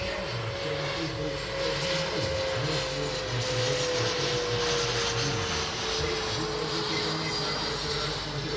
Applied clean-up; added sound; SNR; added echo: none; Fixed-wing aircraft, airplane; -5 dB; reverberation time 0.6 s.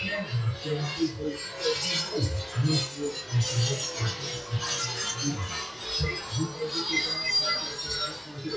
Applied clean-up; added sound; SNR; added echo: classical method WPE with log-MMSE.